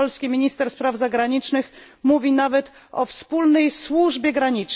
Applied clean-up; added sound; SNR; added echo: none; none; none; none.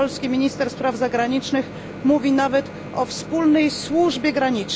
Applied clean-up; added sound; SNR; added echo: none; Microwave oven; 13 dB; none.